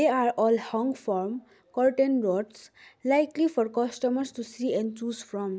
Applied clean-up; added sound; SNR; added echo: none; none; none; none.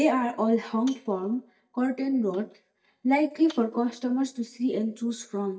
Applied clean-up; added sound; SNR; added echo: neural mask model DeepFilterNet 3.